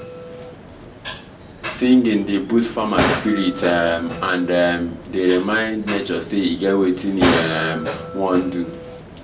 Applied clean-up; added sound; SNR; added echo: none; Dishes, pots, and pans; 8 dB; reverberation time 0.2 s.